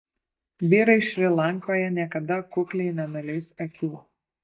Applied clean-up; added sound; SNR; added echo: neural mask model DeepFilterNet 3.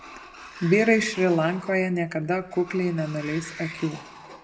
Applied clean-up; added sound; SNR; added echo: none; Sliding door; 17 dB; reverberation time 1.0 s.